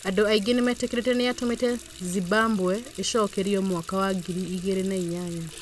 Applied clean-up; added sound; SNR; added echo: none; Water tap, faucet; 18 dB; none.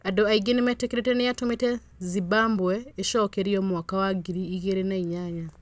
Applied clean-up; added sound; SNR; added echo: none; none; none; none.